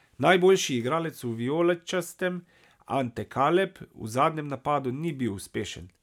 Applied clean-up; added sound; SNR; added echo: none; none; none; none.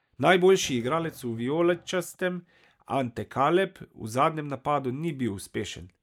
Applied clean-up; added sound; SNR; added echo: neural mask model DeepFilterNet 3.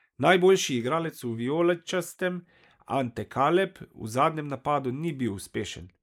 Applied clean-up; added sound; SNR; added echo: neural mask model Resemble Enhance denoiser.